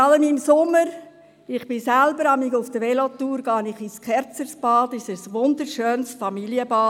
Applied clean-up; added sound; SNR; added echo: none; none; none; none.